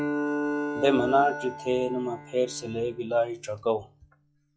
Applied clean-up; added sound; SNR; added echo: classical method log-MMSE.